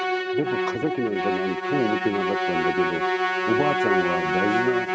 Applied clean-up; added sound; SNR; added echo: neural mask model RNNoise.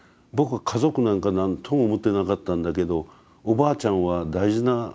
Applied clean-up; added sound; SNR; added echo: none; none; none; none.